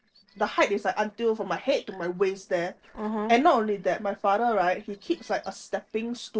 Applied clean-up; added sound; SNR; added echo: neural separator model SepFormer DNS4.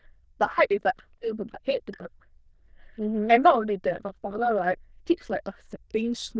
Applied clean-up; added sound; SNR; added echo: neural diffusion model UNIVERSE++.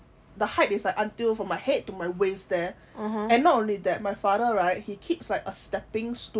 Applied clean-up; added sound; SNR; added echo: none; none; none; none.